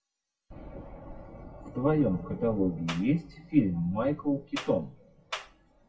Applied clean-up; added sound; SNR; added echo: classical method WPE with log-MMSE.